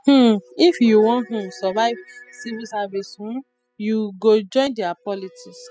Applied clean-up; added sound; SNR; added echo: classical method spectral subtraction.